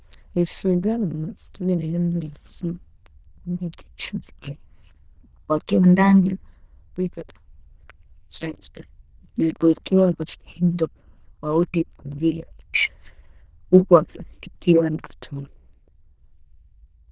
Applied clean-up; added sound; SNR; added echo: neural diffusion model UNIVERSE++.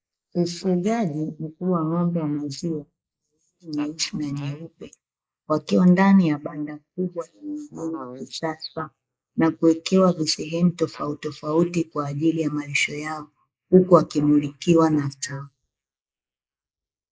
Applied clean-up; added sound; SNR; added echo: neural mask model Resemble Enhance denoiser.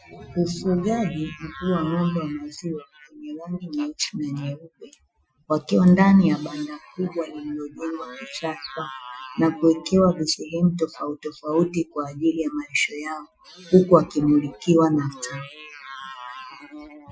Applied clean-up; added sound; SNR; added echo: classical method Wiener filter.